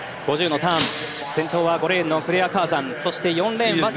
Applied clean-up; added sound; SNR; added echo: none; Shatter; 13 dB; none.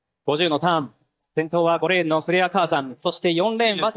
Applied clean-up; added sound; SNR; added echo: neural mask model DeepFilterNet 3.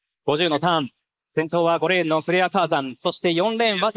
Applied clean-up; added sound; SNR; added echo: neural mask model Resemble Enhance denoiser.